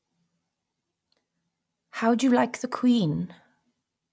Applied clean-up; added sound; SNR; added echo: none; none; none; none.